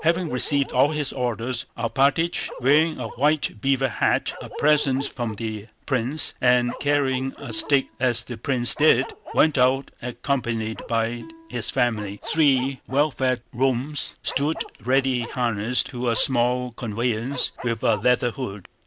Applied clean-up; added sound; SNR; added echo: none; Bark + Plucked string instrument; 17 dB; none.